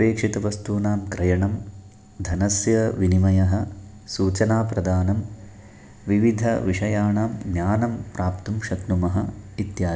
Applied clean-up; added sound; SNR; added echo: none; none; none; none.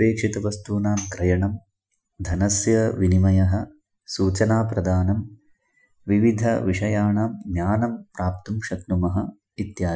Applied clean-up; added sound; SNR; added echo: classical method Wiener filter.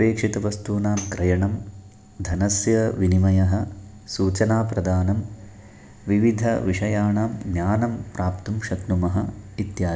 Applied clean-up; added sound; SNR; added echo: none; Tambourine; 19 dB; none.